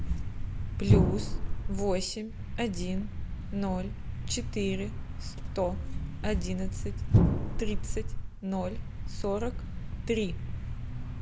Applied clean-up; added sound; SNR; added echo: none; Thump, thud; -5 dB; none.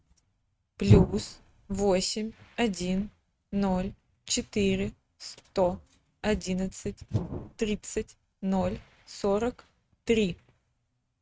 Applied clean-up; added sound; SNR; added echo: neural mask model RNNoise.